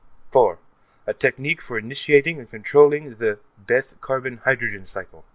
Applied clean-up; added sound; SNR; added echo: none; none; none; none.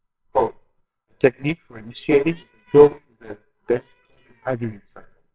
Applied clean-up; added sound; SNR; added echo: neural separator model SepFormer WHAMR!.